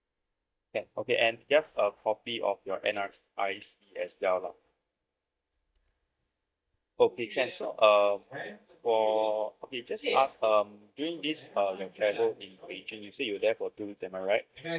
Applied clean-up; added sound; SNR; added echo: neural mask model DeepFilterNet 3.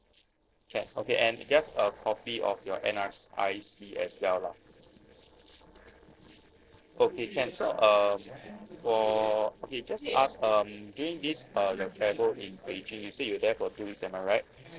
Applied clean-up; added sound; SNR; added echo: neural separator model SepFormer DNS4.